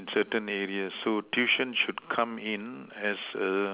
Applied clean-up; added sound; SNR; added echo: none; none; none; none.